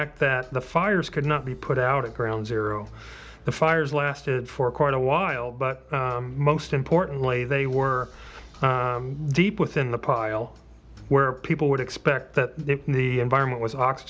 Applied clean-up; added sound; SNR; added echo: none; none; none; none.